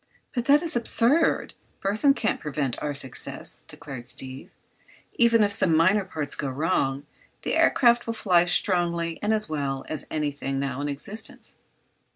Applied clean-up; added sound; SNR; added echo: none; none; none; none.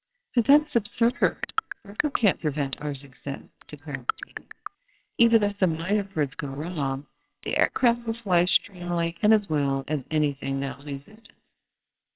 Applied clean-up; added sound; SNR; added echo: neural separator model SepFormer WHAMR!.